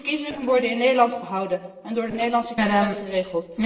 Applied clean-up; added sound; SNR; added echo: neural separator model SepFormer DNS4.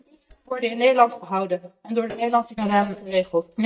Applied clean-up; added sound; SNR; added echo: neural mask model DeepFilterNet 3.